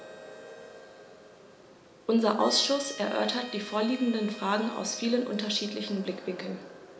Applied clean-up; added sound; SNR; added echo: none; Harmonica; 16 dB; none.